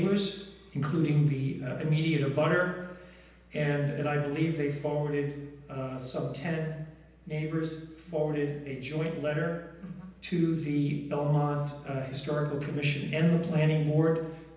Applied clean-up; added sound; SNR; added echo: none; none; none; reverberation time 0.9 s.